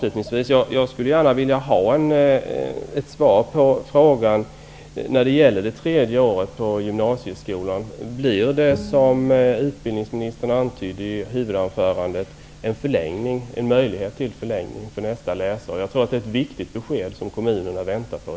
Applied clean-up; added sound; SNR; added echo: none; Bowed string instrument; 15 dB; none.